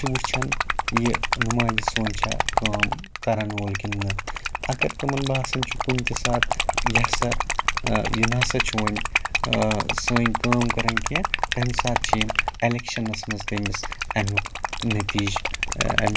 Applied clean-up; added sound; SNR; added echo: none; Liquid; -1 dB; none.